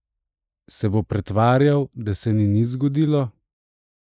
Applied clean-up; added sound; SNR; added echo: neural mask model Resemble Enhance denoiser.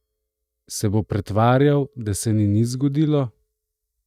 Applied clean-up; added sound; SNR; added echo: neural mask model DeepFilterNet 3.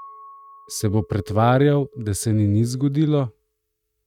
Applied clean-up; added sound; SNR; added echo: neural mask model RNNoise.